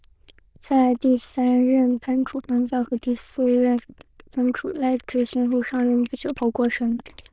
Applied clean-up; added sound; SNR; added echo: neural diffusion model UNIVERSE++.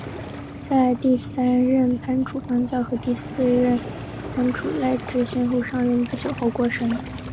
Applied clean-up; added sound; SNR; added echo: none; Waves, surf; 11 dB; none.